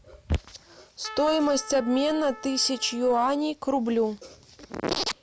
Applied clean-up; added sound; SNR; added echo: none; Trumpet; 18 dB; none.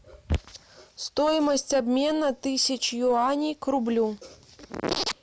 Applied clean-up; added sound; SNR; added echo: none; none; none; none.